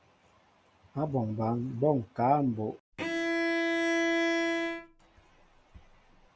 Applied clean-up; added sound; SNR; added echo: none; Bowed string instrument; -3 dB; none.